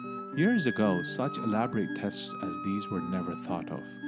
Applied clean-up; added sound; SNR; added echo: none; Wind instrument, woodwind instrument + Guitar; 6 dB; none.